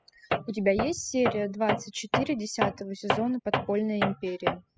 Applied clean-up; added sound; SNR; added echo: classical method spectral subtraction.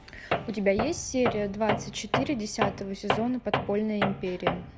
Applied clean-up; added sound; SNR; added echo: none; Tools; 2 dB; none.